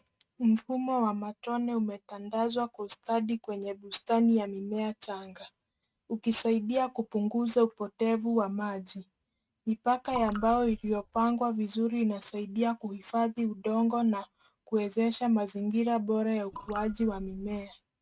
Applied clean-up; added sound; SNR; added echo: neural mask model RNNoise.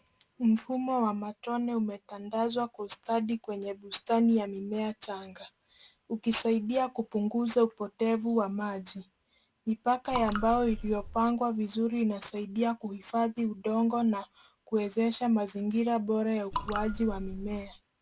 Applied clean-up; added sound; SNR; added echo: none; Raindrop / Drip; 7 dB; none.